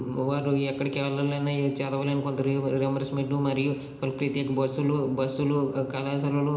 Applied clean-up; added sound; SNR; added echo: none; none; none; reverberation time 0.8 s.